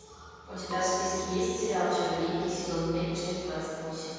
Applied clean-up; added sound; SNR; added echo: none; Bell; 13 dB; reverberation time 2.2 s.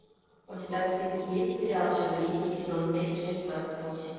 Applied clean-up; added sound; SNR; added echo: neural separator model SepFormer DNS4.